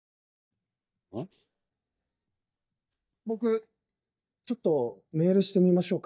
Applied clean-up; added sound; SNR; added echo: neural mask model DeepFilterNet 3.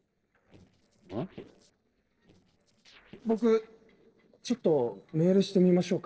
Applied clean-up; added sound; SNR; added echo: neural separator model SepFormer DNS4.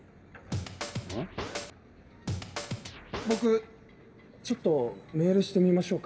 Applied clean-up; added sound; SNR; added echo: none; Scratching (performance technique); 6 dB; reverberation time 1.3 s.